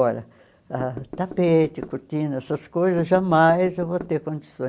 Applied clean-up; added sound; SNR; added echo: none; Knock / Wood; 16 dB; none.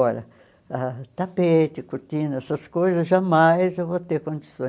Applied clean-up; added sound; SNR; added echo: none; none; none; none.